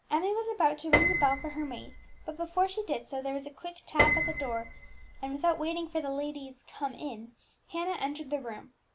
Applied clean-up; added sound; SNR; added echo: none; Piano; 0 dB; none.